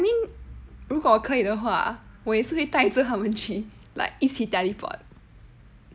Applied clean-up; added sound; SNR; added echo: none; none; none; none.